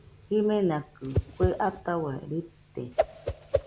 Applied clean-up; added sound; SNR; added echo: none; Whoosh, swoosh, swish; 3 dB; none.